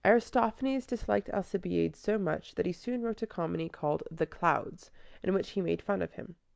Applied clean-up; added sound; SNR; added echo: none; none; none; none.